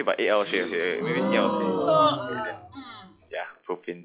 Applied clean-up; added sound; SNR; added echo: classical method log-MMSE.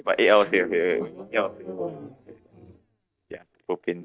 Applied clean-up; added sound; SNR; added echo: neural mask model DeepFilterNet 3.